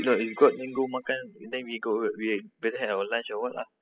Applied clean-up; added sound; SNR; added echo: classical method spectral subtraction.